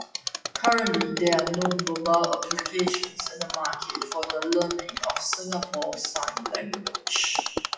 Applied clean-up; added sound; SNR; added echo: classical method WPE with log-MMSE.